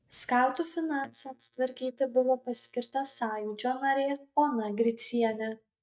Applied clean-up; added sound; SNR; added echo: neural mask model DeepFilterNet 3.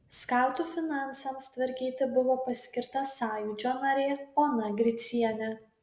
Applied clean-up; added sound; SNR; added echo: none; none; none; none.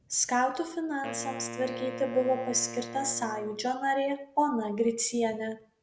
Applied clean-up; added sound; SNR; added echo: none; Wind instrument, woodwind instrument; 12 dB; none.